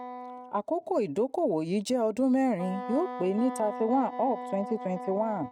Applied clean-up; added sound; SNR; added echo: neural mask model RNNoise.